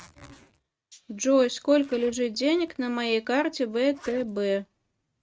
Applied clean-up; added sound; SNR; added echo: neural mask model RNNoise.